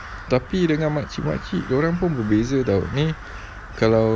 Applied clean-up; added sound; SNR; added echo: none; Crow; 16 dB; none.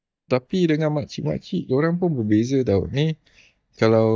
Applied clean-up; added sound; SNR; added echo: neural mask model DeepFilterNet 3.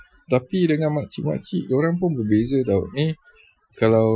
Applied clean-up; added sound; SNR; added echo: classical method Wiener filter.